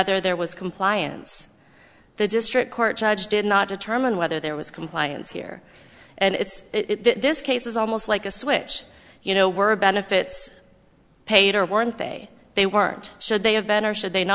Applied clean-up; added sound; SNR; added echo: none; none; none; none.